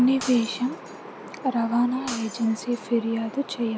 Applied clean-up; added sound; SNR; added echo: none; Shatter; 18 dB; none.